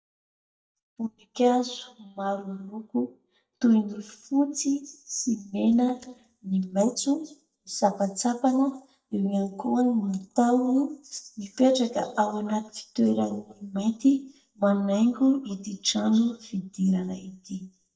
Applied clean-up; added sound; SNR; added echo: neural mask model DeepFilterNet 3.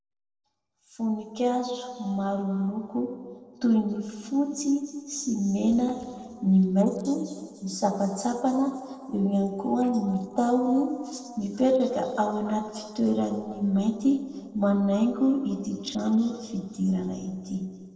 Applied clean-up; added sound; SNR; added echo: neural separator model SepFormer DNS4.